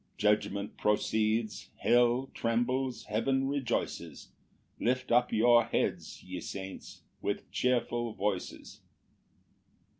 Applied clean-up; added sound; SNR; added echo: none; none; none; none.